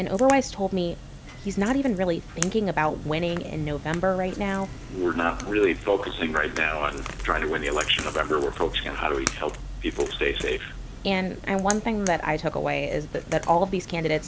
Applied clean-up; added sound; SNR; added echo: none; Crack / Crackle; 11 dB; none.